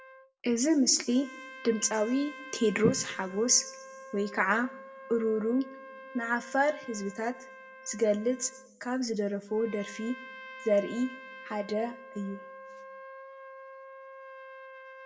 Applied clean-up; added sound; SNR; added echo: none; Trumpet; 16 dB; reverberation time 0.5 s.